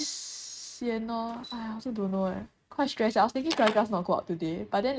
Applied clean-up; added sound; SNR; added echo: neural mask model RNNoise.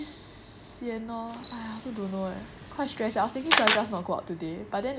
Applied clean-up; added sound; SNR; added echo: none; Camera; -2 dB; none.